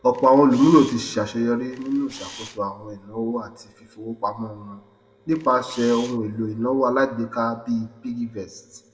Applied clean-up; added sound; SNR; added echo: none; Camera; 18 dB; reverberation time 0.8 s.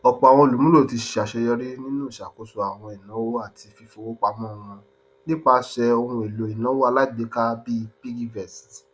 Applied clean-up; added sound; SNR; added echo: none; none; none; none.